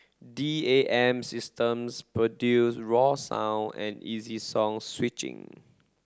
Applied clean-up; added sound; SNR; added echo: none; none; none; none.